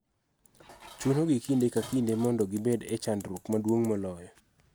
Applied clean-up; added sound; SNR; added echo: none; Dishes, pots, and pans + Scissors; 19 dB; none.